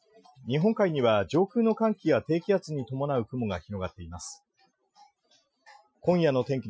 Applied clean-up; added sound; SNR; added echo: classical method Wiener filter.